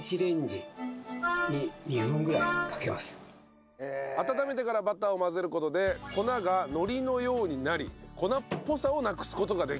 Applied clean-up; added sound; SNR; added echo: none; Wind instrument, woodwind instrument; 3 dB; none.